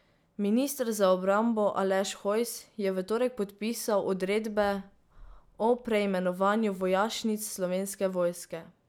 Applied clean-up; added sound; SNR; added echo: none; none; none; none.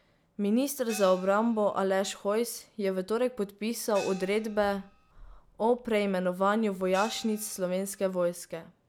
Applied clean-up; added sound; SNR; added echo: none; Gong; 18 dB; none.